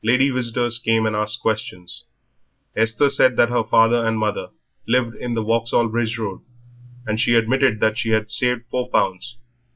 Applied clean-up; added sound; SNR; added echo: none; none; none; none.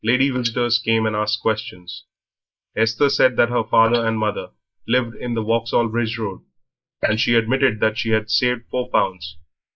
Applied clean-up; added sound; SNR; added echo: neural mask model Resemble Enhance denoiser.